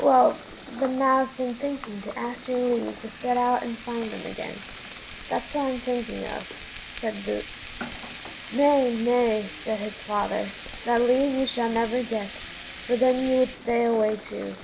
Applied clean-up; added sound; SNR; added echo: none; Frying (food); 11 dB; none.